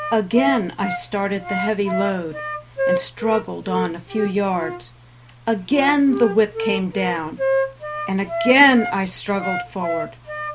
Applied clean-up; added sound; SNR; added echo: none; Wind instrument, woodwind instrument; 6 dB; none.